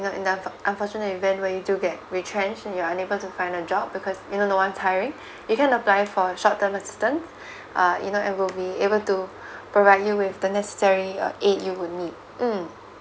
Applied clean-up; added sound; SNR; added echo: none; none; none; none.